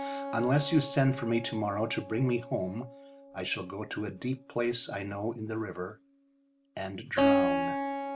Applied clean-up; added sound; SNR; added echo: none; Keyboard (musical); 3 dB; none.